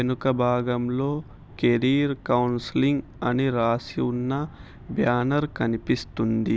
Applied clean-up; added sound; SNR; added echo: none; none; none; none.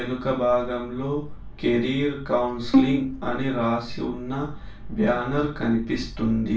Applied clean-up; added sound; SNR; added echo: none; Bowed string instrument; 1 dB; reverberation time 0.3 s.